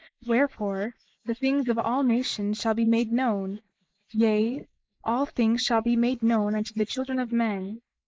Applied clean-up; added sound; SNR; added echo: neural mask model Resemble Enhance denoiser.